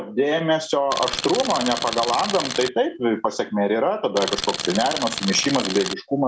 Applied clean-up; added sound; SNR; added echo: none; Tools; 6 dB; none.